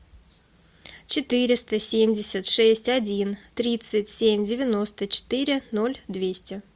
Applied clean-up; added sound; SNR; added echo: none; none; none; none.